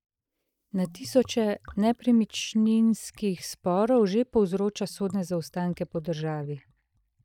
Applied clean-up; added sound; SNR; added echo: neural mask model DeepFilterNet 3.